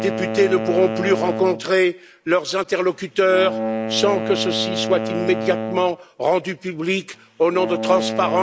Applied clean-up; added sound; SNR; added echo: none; Wind instrument, woodwind instrument; 6 dB; none.